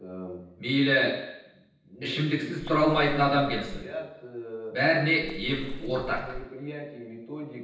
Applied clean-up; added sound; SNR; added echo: neural separator model SepFormer DNS4.